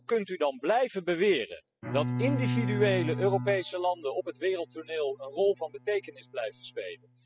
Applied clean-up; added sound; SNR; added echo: classical method spectral subtraction.